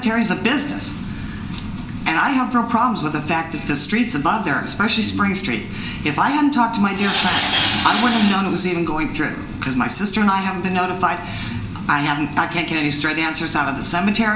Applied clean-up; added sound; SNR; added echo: none; Tools; 0 dB; reverberation time 0.4 s.